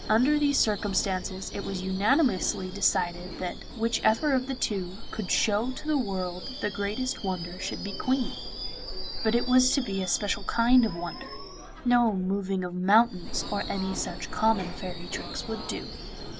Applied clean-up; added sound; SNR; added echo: none; Screech / Subway, metro, underground; 8 dB; none.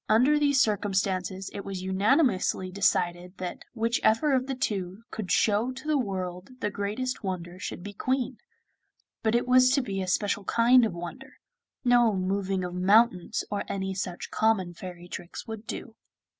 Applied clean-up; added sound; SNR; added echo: none; none; none; none.